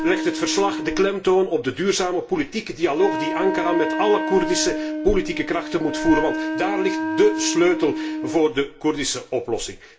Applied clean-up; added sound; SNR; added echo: none; Wind instrument, woodwind instrument; 6 dB; reverberation time 0.3 s.